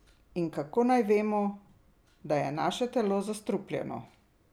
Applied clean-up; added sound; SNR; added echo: none; none; none; none.